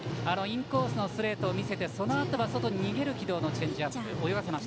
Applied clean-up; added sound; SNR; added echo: none; none; none; none.